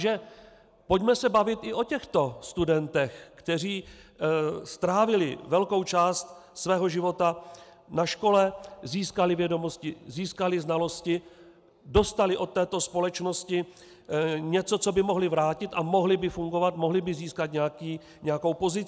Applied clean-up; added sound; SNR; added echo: none; none; none; none.